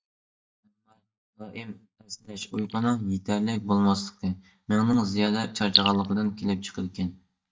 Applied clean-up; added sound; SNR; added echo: neural mask model DeepFilterNet 3.